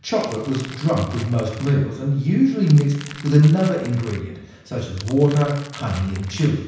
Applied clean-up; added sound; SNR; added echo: none; Crackle; 20 dB; reverberation time 0.9 s.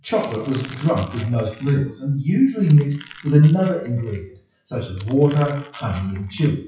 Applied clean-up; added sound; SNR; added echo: classical method WPE with log-MMSE.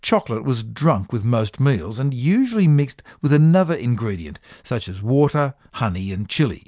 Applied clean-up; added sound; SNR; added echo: none; none; none; none.